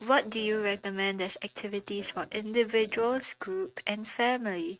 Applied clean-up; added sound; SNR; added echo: neural mask model RNNoise.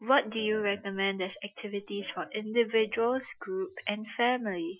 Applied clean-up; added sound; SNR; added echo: classical method Wiener filter.